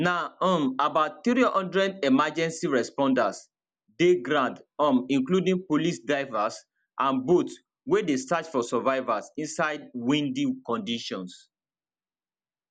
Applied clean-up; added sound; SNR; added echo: none; none; none; none.